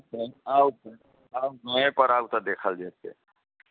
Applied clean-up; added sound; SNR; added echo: none; none; none; none.